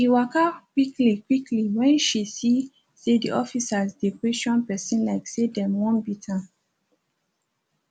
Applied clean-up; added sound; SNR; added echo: none; none; none; none.